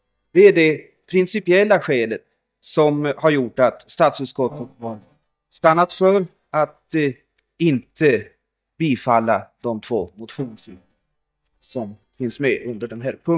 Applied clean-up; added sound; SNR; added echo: neural mask model DeepFilterNet 3.